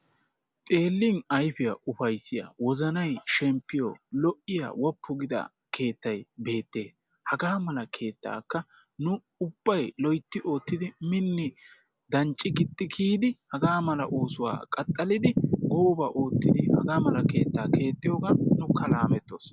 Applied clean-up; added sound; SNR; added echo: none; none; none; none.